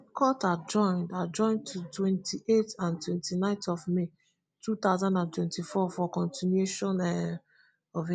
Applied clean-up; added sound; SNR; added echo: none; none; none; none.